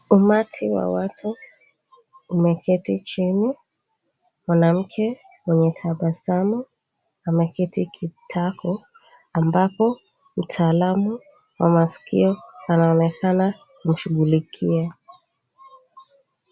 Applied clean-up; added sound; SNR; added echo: none; none; none; none.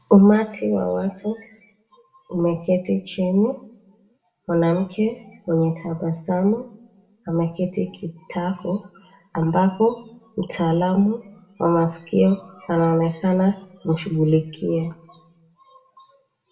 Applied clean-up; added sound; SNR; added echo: none; none; none; reverberation time 0.4 s.